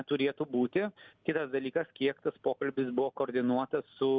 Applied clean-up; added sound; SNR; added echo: none; none; none; none.